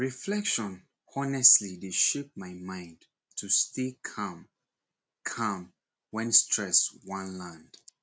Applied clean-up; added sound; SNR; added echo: none; none; none; none.